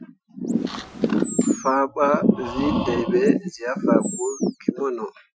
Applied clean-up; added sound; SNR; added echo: classical method Wiener filter.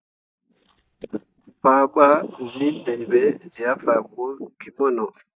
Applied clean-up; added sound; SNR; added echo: neural mask model DeepFilterNet 3.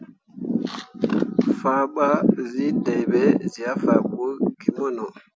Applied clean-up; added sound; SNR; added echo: none; none; none; none.